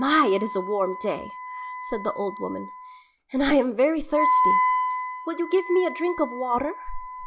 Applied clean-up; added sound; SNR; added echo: none; Wind instrument, woodwind instrument; 3 dB; none.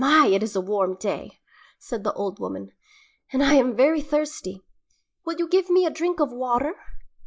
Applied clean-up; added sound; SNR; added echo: neural mask model Resemble Enhance denoiser.